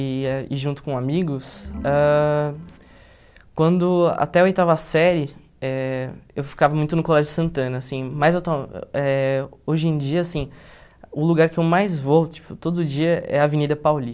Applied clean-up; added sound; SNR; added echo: none; Organ; 15 dB; none.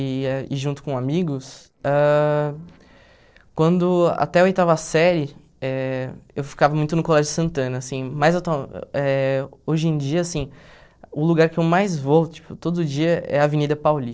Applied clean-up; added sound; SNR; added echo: neural separator model SepFormer DNS4.